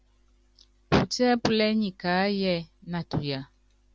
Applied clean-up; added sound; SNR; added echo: none; none; none; none.